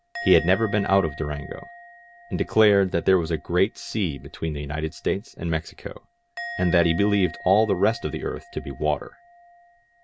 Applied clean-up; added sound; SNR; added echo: none; Musical instrument; 17 dB; none.